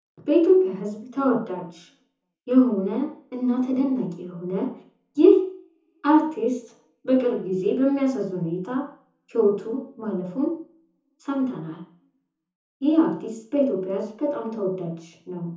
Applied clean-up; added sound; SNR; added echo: none; none; none; reverberation time 0.5 s.